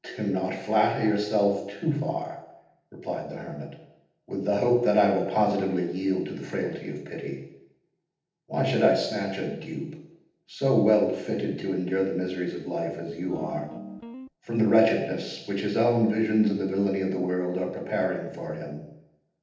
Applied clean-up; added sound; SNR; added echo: neural separator model SepFormer DNS4.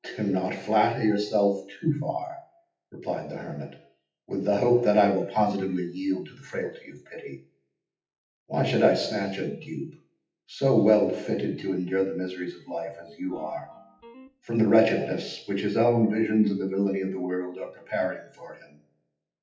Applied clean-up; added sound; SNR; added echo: classical method WPE with log-MMSE.